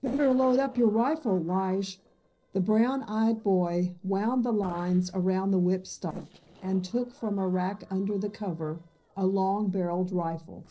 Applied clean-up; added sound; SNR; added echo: neural separator model SepFormer DNS4.